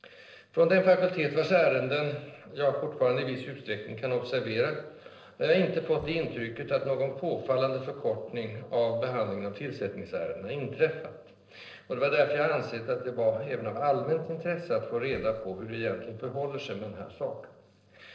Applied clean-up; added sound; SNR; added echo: neural separator model SepFormer DNS4.